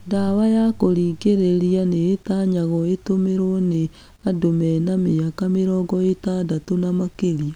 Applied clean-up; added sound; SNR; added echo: none; none; none; none.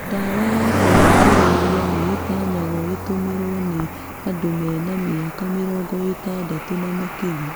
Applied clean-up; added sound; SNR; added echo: none; Cricket; -1 dB; none.